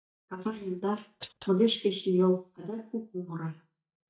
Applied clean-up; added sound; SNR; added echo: neural mask model DeepFilterNet 3.